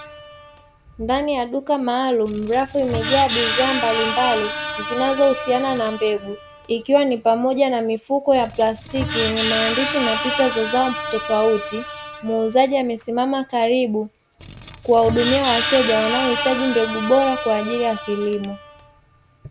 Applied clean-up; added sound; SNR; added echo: none; Screech; 7 dB; none.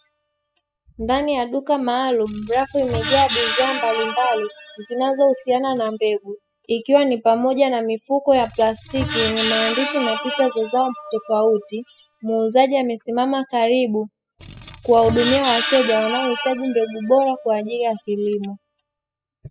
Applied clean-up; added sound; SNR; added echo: classical method spectral subtraction.